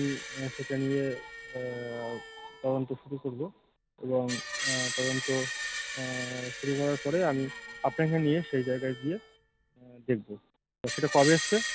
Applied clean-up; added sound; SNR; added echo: none; Screech; 7 dB; none.